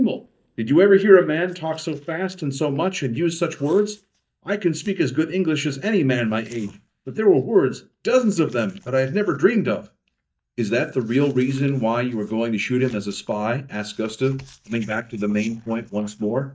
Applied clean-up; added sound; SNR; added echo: neural mask model DeepFilterNet 3.